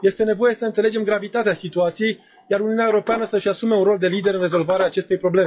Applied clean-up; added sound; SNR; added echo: classical method WPE with log-MMSE.